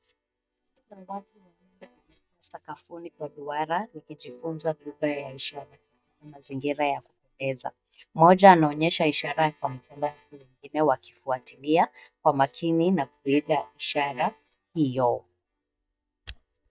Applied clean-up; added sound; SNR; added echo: neural mask model DeepFilterNet 3.